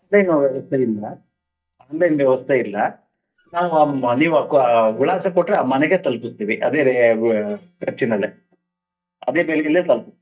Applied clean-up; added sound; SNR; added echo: neural mask model DeepFilterNet 3.